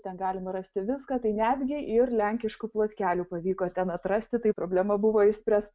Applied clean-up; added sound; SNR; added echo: none; none; none; none.